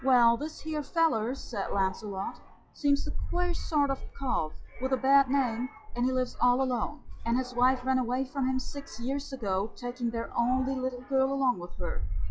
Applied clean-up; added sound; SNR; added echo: classical method log-MMSE.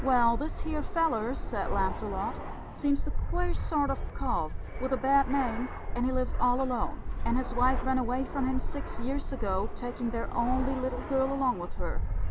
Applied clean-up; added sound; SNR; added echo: none; Fixed-wing aircraft, airplane; 0 dB; none.